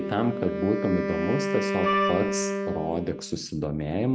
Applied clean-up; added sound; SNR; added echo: none; Wind instrument, woodwind instrument + Wind instrument, woodwind instrument; 1 dB; none.